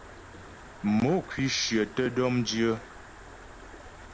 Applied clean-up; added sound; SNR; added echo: none; Stream; 16 dB; none.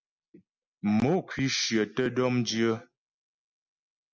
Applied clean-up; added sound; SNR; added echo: none; none; none; none.